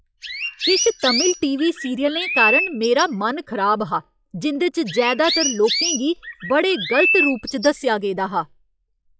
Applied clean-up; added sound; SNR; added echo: classical method log-MMSE.